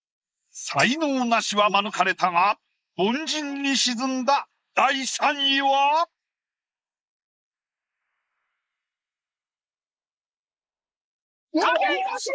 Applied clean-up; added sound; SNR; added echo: neural mask model Resemble Enhance denoiser.